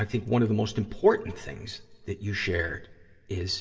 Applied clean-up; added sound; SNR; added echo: none; none; none; reverberation time 0.6 s.